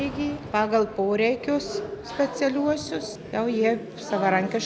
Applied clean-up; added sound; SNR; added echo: none; Thunder / Rain; 19 dB; none.